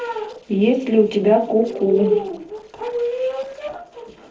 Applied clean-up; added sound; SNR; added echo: neural separator model SepFormer DNS4.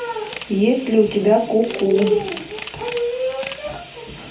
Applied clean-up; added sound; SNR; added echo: none; Camera; 16 dB; reverberation time 0.4 s.